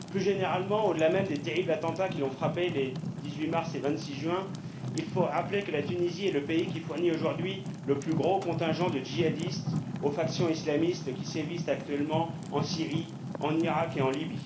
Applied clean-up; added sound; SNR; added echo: none; Fire; 5 dB; reverberation time 0.4 s.